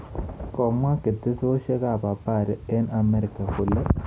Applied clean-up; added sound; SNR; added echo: none; none; none; none.